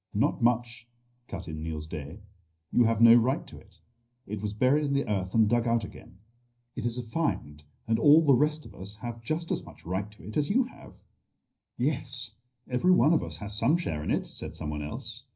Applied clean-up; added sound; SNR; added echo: none; none; none; reverberation time 0.4 s.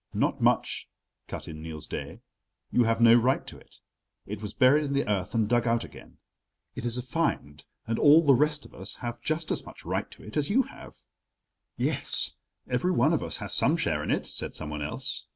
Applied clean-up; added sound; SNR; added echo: none; none; none; none.